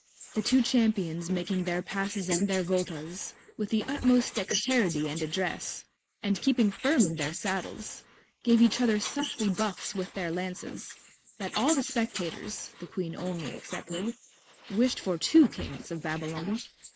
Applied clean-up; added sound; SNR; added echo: neural mask model Resemble Enhance denoiser.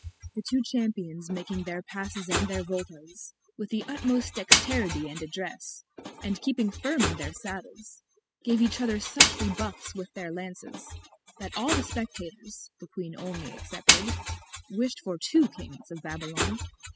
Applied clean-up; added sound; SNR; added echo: classical method spectral subtraction.